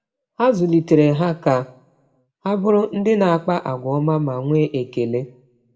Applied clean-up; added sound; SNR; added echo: none; none; none; reverberation time 0.5 s.